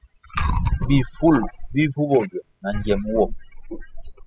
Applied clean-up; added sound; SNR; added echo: classical method spectral subtraction.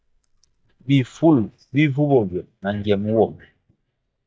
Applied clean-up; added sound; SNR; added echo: neural mask model DeepFilterNet 3.